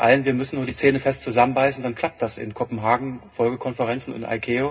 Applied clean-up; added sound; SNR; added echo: none; none; none; reverberation time 0.2 s.